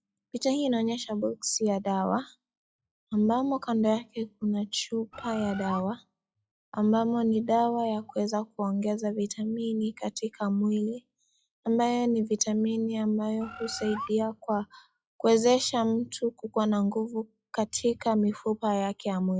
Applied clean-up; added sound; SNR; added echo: classical method log-MMSE.